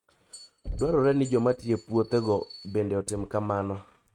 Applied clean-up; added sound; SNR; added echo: neural mask model RNNoise.